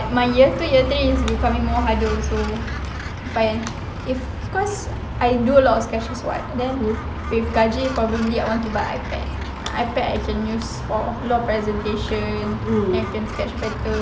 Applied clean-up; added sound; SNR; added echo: none; Gull, seagull; 18 dB; none.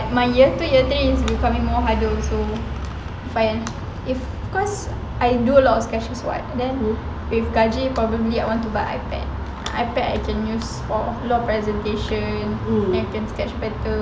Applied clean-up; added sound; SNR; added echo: none; none; none; none.